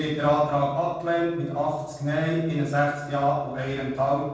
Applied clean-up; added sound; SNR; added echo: none; none; none; reverberation time 1.1 s.